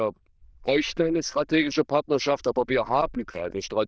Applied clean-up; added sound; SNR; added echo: neural diffusion model UNIVERSE++.